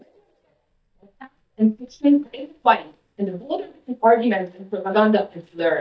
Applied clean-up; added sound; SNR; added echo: neural mask model DeepFilterNet 3.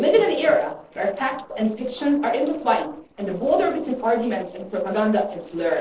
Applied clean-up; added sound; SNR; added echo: neural separator model SepFormer DNS4.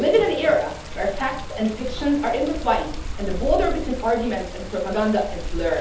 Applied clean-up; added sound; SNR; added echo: none; Water; 7 dB; reverberation time 0.6 s.